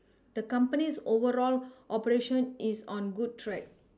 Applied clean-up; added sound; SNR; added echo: none; none; none; none.